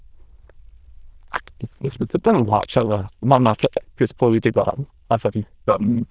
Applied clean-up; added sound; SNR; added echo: neural diffusion model UNIVERSE++.